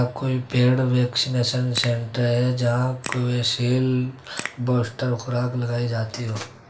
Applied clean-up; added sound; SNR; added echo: none; Crack / Crackle; 16 dB; reverberation time 0.3 s.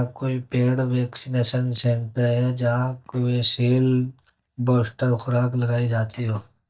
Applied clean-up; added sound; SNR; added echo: neural mask model DeepFilterNet 3.